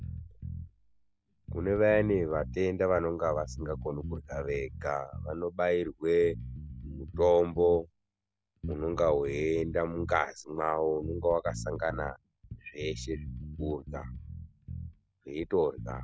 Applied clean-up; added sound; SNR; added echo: none; Bass guitar; 10 dB; none.